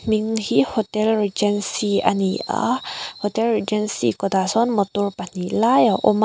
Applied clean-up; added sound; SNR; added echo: none; none; none; none.